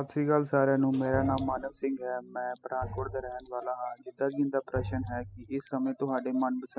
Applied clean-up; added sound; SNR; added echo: classical method spectral subtraction.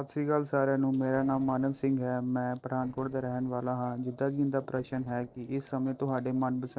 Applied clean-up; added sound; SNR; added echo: neural separator model SepFormer DNS4.